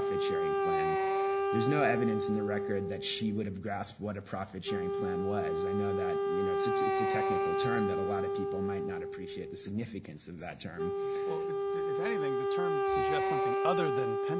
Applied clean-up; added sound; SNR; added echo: none; Wind instrument, woodwind instrument; -5 dB; none.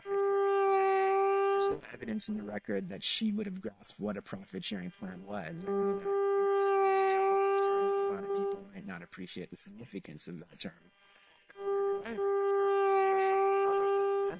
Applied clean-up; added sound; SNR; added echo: neural separator model SepFormer WHAM!.